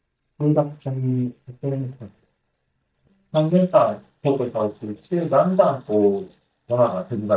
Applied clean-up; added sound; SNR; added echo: neural mask model DeepFilterNet 3.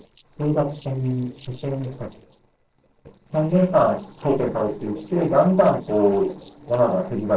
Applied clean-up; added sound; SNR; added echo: neural separator model SepFormer DNS4.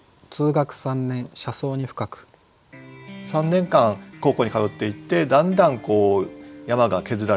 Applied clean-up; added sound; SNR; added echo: none; none; none; none.